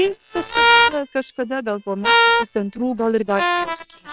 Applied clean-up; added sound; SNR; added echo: neural separator model SepFormer WHAM!.